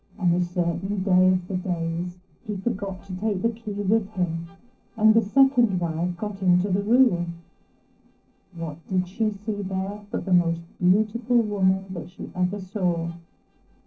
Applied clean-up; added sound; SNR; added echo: neural separator model SepFormer DNS4.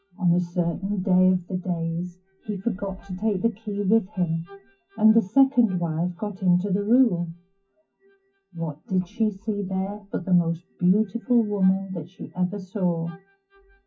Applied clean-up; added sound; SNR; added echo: classical method WPE with log-MMSE.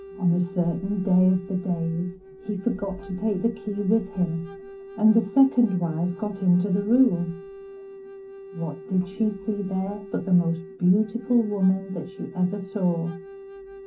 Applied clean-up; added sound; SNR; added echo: none; Wind instrument, woodwind instrument; 16 dB; reverberation time 0.3 s.